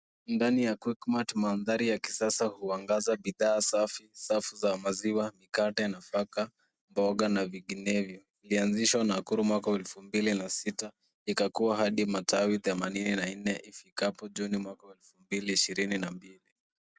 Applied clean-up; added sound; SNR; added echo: none; none; none; none.